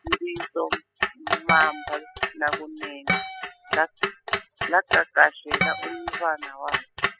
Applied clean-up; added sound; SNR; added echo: classical method spectral subtraction.